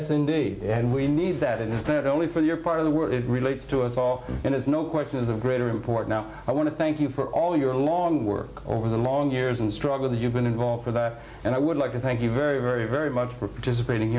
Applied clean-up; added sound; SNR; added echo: none; none; none; none.